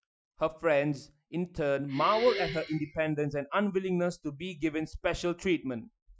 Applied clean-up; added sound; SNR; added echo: classical method Wiener filter.